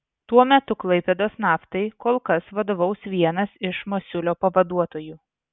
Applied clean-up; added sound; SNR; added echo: none; none; none; none.